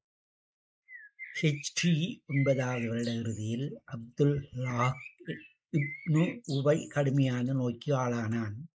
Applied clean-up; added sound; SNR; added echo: neural mask model Resemble Enhance denoiser.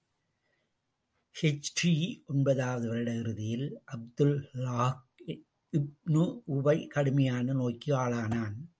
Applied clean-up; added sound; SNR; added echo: none; none; none; none.